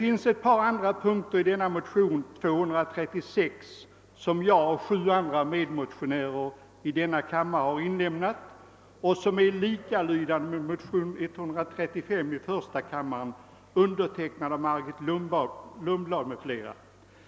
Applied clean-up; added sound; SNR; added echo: none; none; none; none.